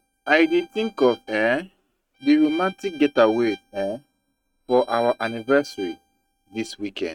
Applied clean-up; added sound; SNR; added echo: neural mask model RNNoise.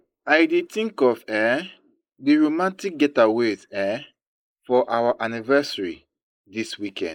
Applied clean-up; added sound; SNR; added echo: neural mask model Resemble Enhance denoiser.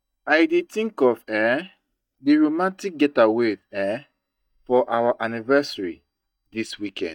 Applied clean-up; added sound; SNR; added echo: neural mask model DeepFilterNet 3.